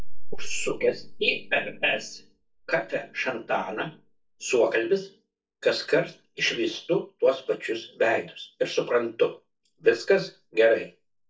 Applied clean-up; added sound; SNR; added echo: neural mask model DeepFilterNet 3.